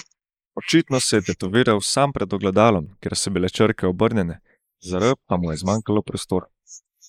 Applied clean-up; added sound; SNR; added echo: neural mask model Resemble Enhance denoiser.